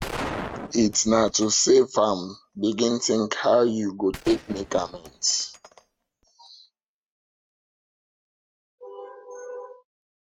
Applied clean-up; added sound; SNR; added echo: neural mask model RNNoise.